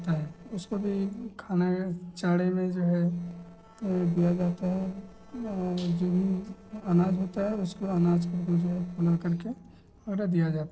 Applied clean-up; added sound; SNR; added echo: neural separator model SepFormer DNS4.